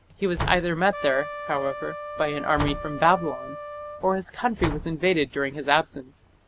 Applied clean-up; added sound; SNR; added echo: none; Trumpet + Slam; 9 dB; none.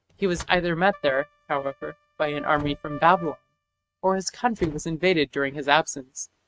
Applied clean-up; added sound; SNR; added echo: neural mask model RNNoise.